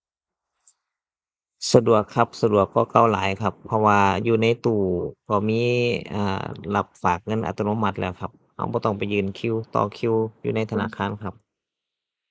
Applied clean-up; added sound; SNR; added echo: neural mask model Resemble Enhance denoiser.